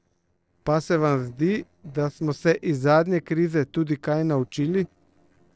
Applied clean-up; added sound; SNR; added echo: neural separator model SepFormer DNS4.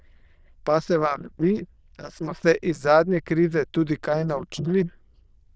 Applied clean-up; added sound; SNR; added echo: neural diffusion model UNIVERSE++.